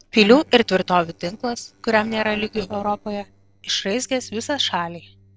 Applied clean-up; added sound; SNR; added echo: neural separator model SepFormer DNS4.